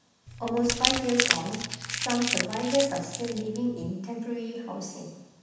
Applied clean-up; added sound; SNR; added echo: none; Crumpling, crinkling; 1 dB; reverberation time 1.1 s.